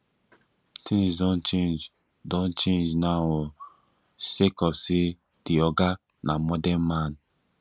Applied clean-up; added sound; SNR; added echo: none; none; none; none.